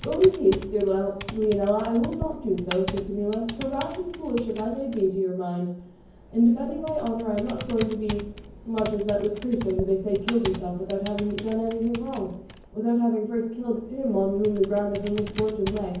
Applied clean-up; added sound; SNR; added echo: none; Computer keyboard; 13 dB; reverberation time 0.9 s.